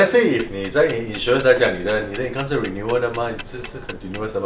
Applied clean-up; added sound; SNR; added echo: none; Tick-tock; 15 dB; none.